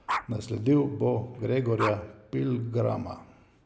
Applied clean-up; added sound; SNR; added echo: none; Dog; 11 dB; none.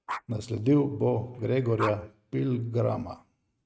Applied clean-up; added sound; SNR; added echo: neural mask model RNNoise.